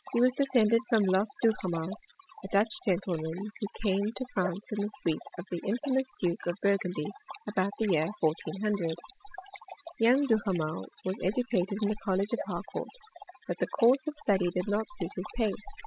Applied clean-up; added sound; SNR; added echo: classical method spectral subtraction.